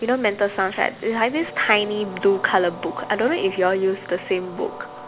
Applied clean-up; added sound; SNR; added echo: none; Train; 16 dB; none.